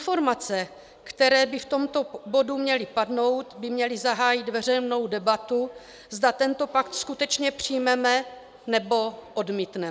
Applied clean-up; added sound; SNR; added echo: none; none; none; none.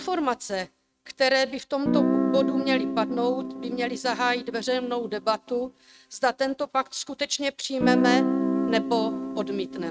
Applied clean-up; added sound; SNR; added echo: neural mask model RNNoise.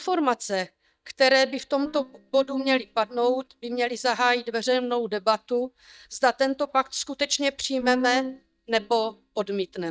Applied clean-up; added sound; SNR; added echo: neural mask model DeepFilterNet 3.